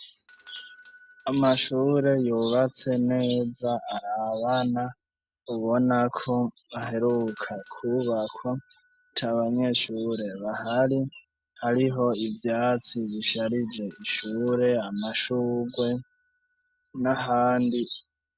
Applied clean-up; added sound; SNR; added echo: none; Bell / Doorbell; 19 dB; none.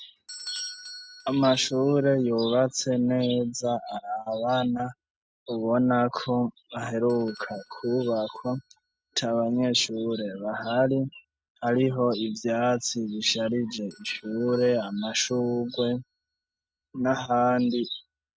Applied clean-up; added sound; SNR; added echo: neural mask model RNNoise.